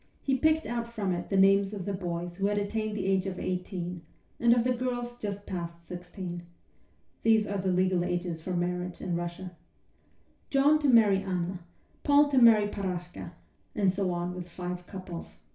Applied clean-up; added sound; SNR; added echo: none; none; none; reverberation time 0.3 s.